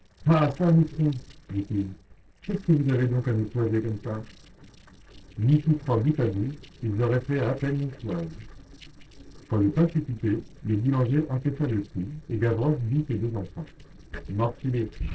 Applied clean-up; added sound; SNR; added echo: neural separator model SepFormer DNS4.